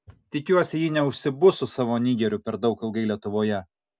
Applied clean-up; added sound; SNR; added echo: none; none; none; none.